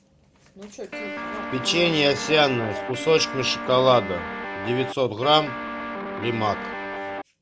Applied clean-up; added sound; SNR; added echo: none; Guitar; 7 dB; none.